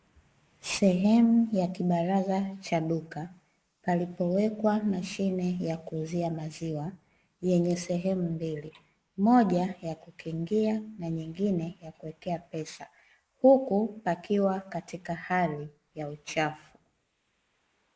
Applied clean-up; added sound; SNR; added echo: neural mask model Resemble Enhance denoiser.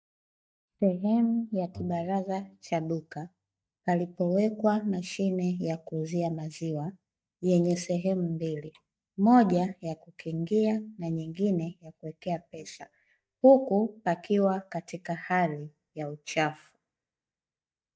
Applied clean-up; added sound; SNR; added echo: neural mask model DeepFilterNet 3.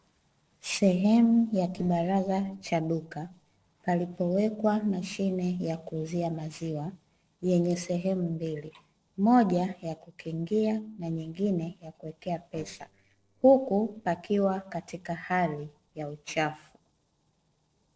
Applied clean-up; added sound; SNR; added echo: neural separator model SepFormer DNS4.